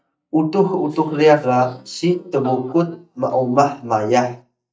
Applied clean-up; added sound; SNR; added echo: neural mask model DeepFilterNet 3.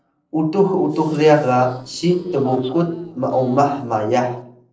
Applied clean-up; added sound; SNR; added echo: neural separator model SepFormer DNS4.